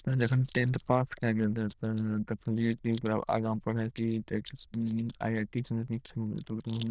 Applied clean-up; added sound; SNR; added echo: neural diffusion model UNIVERSE++.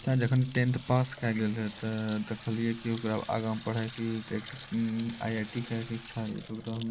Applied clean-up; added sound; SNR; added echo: none; Sink (filling or washing) / Water tap, faucet; 15 dB; none.